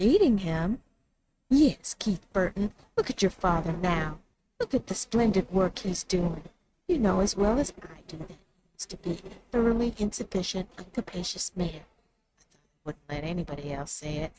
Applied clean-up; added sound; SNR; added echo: neural mask model RNNoise.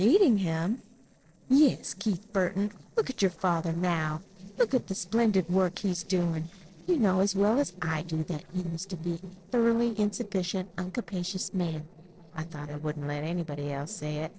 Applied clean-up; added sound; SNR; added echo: neural separator model SepFormer DNS4.